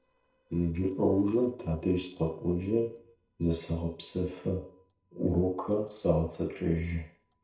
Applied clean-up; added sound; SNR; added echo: neural separator model SepFormer DNS4.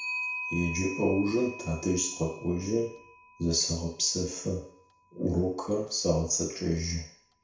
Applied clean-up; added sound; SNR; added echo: none; Clock; 12 dB; reverberation time 0.6 s.